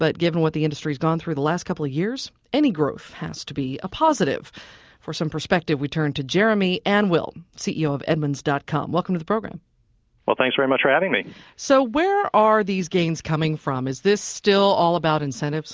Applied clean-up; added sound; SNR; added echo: none; none; none; none.